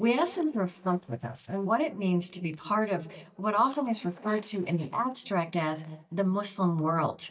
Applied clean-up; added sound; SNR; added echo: neural mask model DeepFilterNet 3.